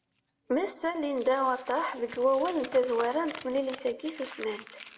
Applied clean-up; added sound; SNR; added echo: none; Crumpling, crinkling; 17 dB; reverberation time 0.6 s.